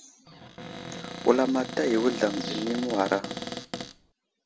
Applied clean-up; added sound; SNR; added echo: none; Cupboard open or close; 8 dB; none.